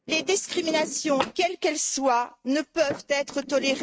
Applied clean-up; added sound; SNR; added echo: neural mask model RNNoise.